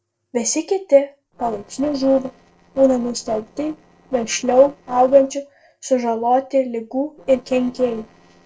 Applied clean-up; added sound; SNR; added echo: neural separator model SepFormer DNS4.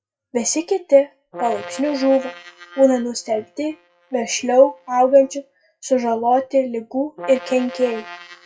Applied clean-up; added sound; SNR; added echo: classical method WPE with log-MMSE.